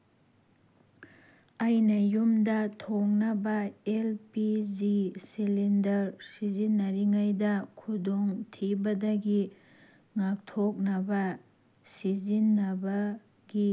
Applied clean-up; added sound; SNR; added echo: none; none; none; none.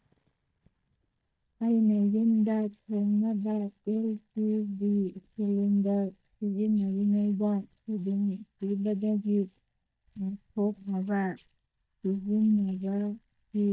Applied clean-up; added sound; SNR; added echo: neural mask model DeepFilterNet 3.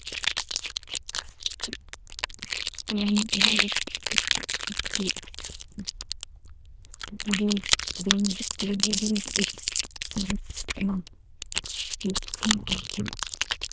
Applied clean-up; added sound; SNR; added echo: neural diffusion model UNIVERSE++.